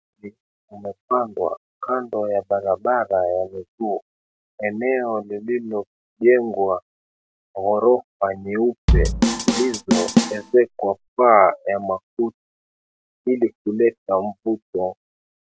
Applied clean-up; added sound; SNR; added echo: none; Drum kit; -2 dB; none.